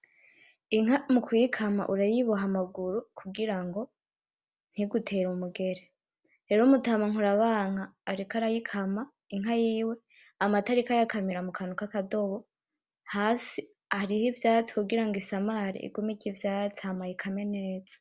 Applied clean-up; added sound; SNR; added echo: none; none; none; none.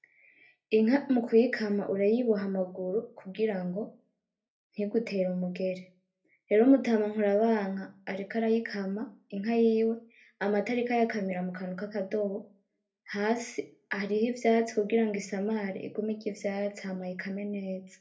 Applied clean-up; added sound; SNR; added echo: none; none; none; reverberation time 0.3 s.